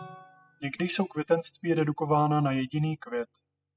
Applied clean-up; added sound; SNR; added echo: classical method spectral subtraction.